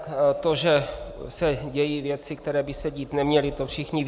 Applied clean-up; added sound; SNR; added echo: none; none; none; none.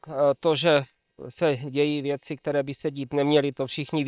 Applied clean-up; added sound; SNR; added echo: neural separator model SepFormer WHAM!.